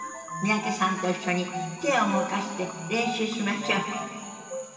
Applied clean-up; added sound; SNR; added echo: none; Frog; 18 dB; reverberation time 2.4 s.